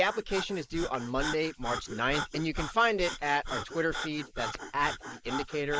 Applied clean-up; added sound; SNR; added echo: neural mask model Resemble Enhance denoiser.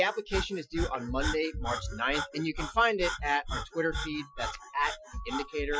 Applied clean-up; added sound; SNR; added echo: classical method Wiener filter.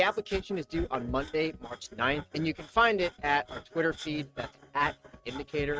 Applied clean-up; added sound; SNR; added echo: neural mask model RNNoise.